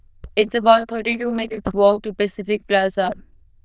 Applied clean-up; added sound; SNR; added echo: neural diffusion model UNIVERSE++.